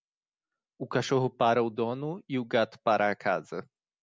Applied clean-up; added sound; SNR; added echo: none; none; none; none.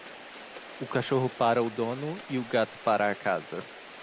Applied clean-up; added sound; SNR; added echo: none; Rain; 15 dB; none.